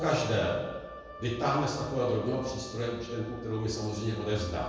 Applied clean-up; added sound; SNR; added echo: none; Wind instrument, woodwind instrument; 18 dB; reverberation time 1.2 s.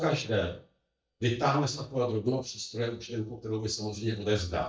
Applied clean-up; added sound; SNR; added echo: neural mask model DeepFilterNet 3.